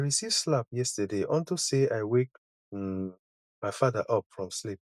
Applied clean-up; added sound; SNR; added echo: none; none; none; none.